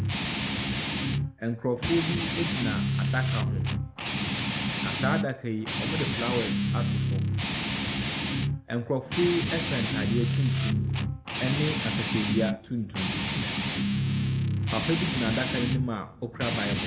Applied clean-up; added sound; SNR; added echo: none; Guitar; -3 dB; reverberation time 1.2 s.